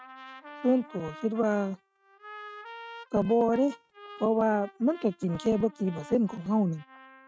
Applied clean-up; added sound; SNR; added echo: neural mask model RNNoise.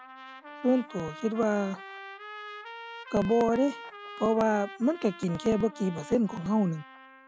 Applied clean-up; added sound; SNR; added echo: none; Trumpet; 15 dB; none.